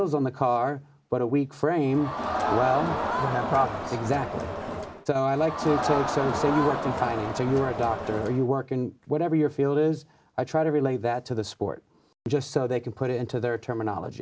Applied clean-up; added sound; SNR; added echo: none; Crowd; 3 dB; none.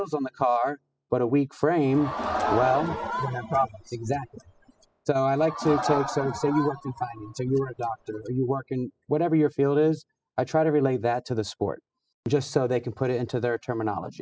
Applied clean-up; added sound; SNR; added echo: classical method spectral subtraction.